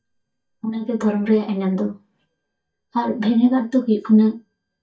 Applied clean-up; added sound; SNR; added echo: neural mask model DeepFilterNet 3.